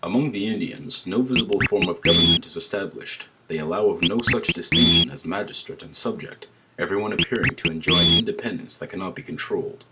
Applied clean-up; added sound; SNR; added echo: none; Scratching (performance technique); -2 dB; none.